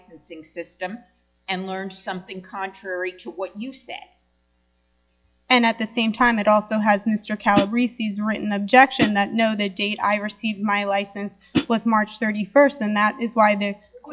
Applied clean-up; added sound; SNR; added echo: classical method log-MMSE.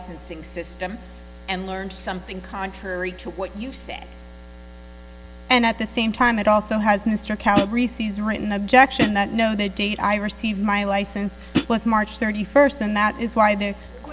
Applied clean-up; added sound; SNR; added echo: none; Hi-hat; 1 dB; none.